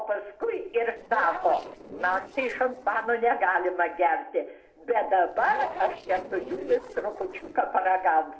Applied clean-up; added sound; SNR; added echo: neural separator model SepFormer DNS4.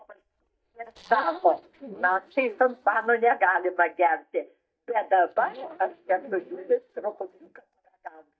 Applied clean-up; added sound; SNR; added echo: neural mask model DeepFilterNet 3.